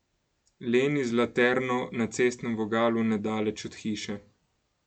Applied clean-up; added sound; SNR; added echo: none; none; none; none.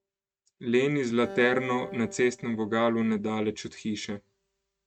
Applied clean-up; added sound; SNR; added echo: neural mask model RNNoise.